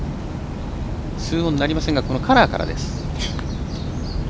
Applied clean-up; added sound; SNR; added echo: none; none; none; none.